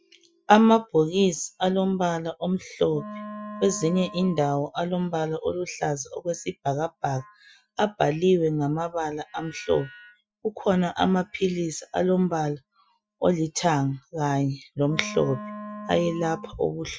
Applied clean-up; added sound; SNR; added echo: classical method Wiener filter.